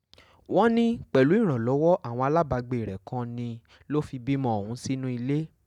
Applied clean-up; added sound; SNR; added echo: none; none; none; none.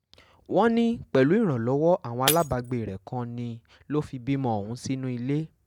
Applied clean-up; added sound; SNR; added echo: none; Shatter; 10 dB; none.